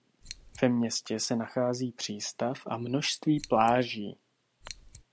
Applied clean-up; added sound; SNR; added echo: none; Scissors; 17 dB; none.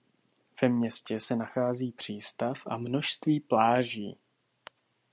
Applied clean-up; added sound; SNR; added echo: none; none; none; none.